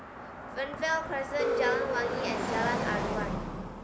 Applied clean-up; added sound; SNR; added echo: none; Car passing by + Alarm; -1 dB; none.